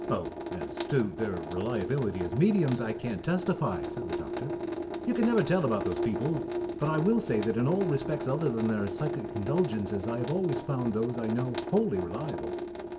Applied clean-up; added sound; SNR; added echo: none; Drip / Sink (filling or washing) / Water tap, faucet; 5 dB; reverberation time 0.6 s.